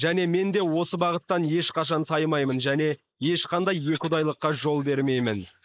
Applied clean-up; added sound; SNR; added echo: neural mask model Resemble Enhance denoiser.